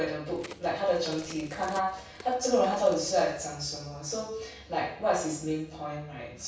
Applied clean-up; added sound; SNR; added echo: none; Crack; 19 dB; reverberation time 0.6 s.